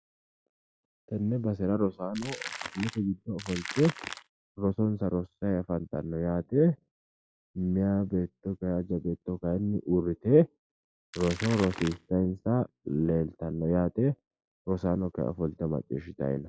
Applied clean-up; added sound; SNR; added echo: classical method log-MMSE.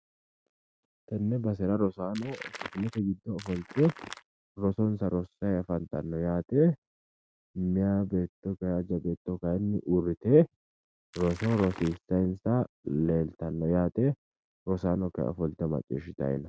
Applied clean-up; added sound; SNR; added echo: neural mask model RNNoise.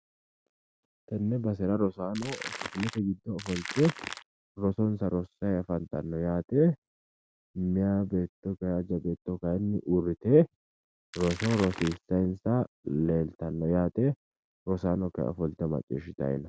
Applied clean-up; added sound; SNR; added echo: none; Crackle; 10 dB; none.